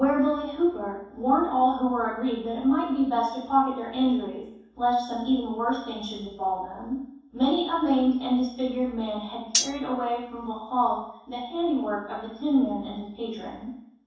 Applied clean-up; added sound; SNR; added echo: none; Cutlery, silverware; 5 dB; reverberation time 0.7 s.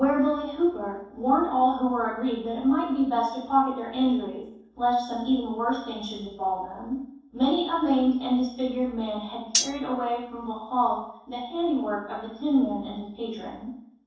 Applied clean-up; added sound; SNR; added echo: neural separator model SepFormer DNS4.